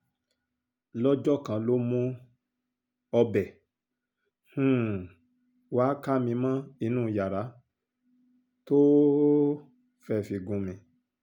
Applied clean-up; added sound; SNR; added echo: none; none; none; none.